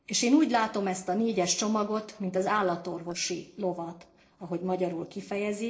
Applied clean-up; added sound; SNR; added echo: neural separator model SepFormer DNS4.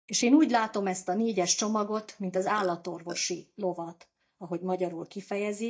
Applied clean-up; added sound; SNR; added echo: neural mask model DeepFilterNet 3.